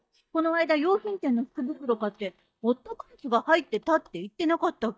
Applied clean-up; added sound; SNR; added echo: neural mask model DeepFilterNet 3.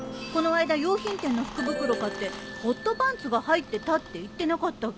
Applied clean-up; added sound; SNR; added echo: none; Microwave oven + Squeak; 14 dB; none.